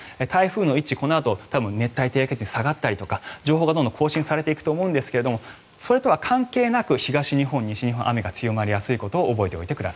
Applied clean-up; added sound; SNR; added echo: none; none; none; none.